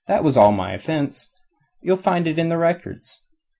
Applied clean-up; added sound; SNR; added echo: none; none; none; none.